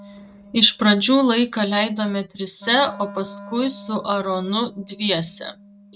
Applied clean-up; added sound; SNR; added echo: neural mask model RNNoise.